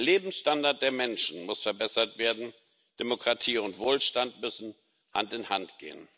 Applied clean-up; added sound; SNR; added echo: none; none; none; none.